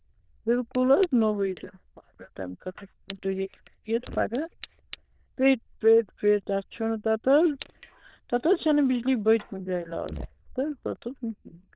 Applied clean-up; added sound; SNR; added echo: neural diffusion model UNIVERSE++.